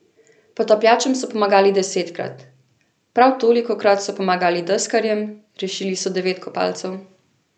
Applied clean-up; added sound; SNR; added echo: none; none; none; none.